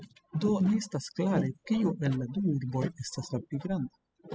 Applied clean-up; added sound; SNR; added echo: classical method spectral subtraction.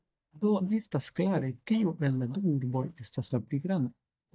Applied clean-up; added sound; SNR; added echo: neural mask model DeepFilterNet 3.